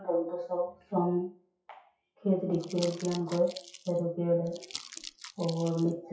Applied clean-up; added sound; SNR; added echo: classical method WPE with log-MMSE.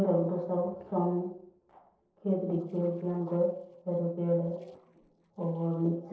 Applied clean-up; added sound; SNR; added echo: neural separator model SepFormer DNS4.